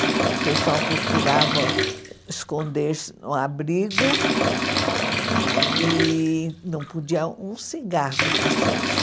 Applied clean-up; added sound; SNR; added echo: none; Bathtub (filling or washing) / Liquid; -3 dB; none.